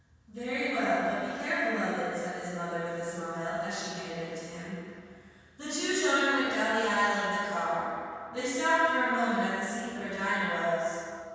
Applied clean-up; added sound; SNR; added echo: none; none; none; reverberation time 2.1 s.